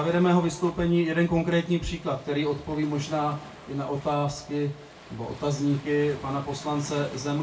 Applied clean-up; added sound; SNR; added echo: none; Waves, surf; 19 dB; reverberation time 0.2 s.